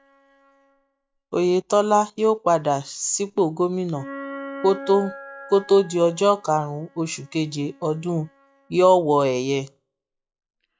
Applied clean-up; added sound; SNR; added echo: classical method log-MMSE.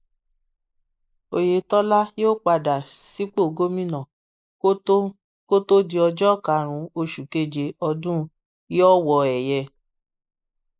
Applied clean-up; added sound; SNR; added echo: neural mask model Resemble Enhance denoiser.